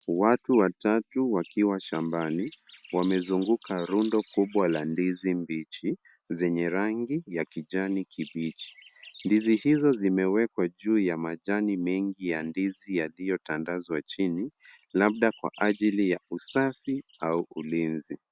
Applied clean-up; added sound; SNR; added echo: none; none; none; none.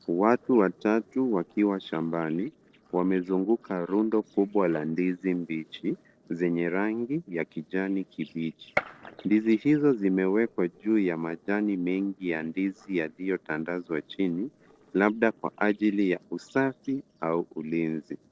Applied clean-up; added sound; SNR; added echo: neural separator model SepFormer DNS4.